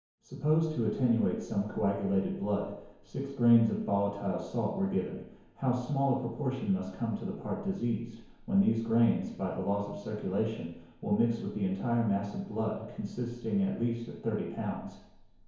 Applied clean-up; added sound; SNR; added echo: none; none; none; reverberation time 1.0 s.